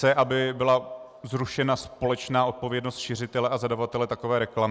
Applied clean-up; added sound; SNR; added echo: none; none; none; none.